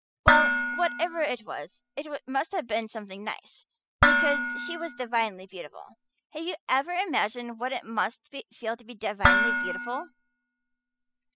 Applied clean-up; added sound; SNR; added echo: classical method spectral subtraction.